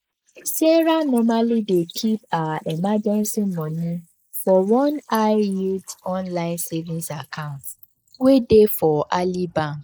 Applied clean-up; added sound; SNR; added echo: neural mask model Resemble Enhance denoiser.